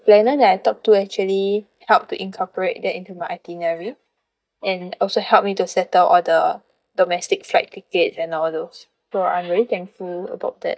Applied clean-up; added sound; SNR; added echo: neural mask model DeepFilterNet 3.